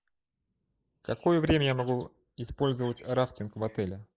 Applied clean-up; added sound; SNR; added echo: neural mask model Resemble Enhance denoiser.